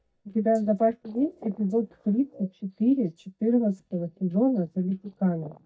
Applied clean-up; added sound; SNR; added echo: neural mask model DeepFilterNet 3.